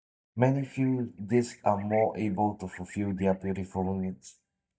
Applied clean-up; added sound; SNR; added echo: neural mask model DeepFilterNet 3.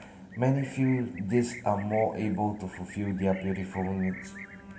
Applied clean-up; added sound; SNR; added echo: none; Livestock, farm animals, working animals; 18 dB; reverberation time 2.8 s.